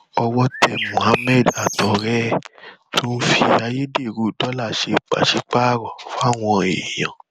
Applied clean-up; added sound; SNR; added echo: none; Bird; 10 dB; none.